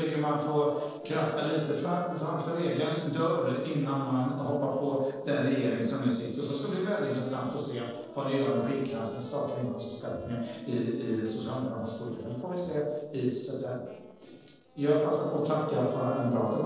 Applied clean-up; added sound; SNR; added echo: neural separator model SepFormer DNS4.